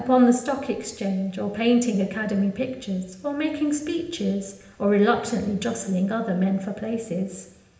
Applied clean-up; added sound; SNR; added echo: none; none; none; reverberation time 0.8 s.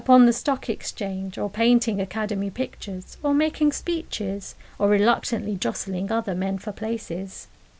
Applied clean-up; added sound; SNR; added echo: none; none; none; none.